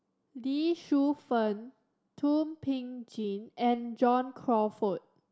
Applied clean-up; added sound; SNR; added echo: none; none; none; none.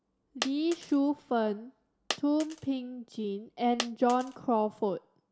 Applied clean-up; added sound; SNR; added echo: none; Coin (dropping); 13 dB; none.